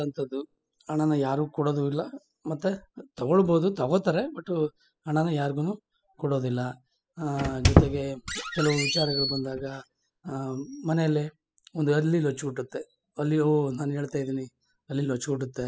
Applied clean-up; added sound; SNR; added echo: classical method spectral subtraction.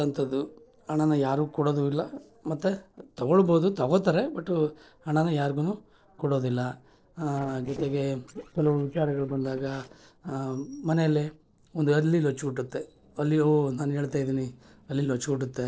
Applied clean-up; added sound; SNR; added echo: neural separator model SepFormer DNS4.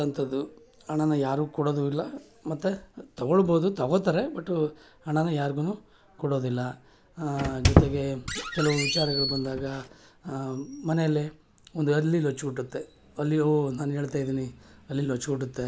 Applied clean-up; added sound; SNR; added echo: none; Squeak; -1 dB; none.